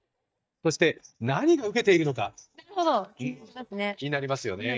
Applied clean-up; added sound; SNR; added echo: neural mask model DeepFilterNet 3.